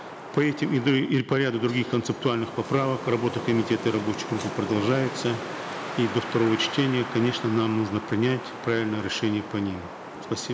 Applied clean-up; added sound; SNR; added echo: none; Wind; 10 dB; none.